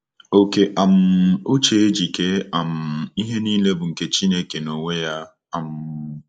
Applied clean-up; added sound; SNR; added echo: neural mask model Resemble Enhance denoiser.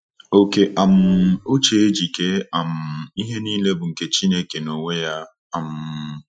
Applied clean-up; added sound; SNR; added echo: classical method Wiener filter.